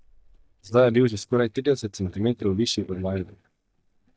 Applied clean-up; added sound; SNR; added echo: neural mask model DeepFilterNet 3.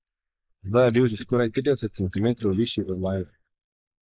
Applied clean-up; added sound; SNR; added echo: neural mask model Resemble Enhance denoiser.